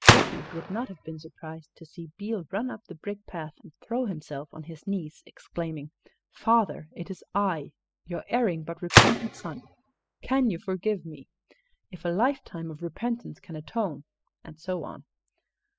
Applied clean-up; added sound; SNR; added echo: classical method spectral subtraction.